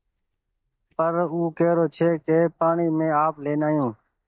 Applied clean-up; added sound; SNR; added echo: neural mask model DeepFilterNet 3.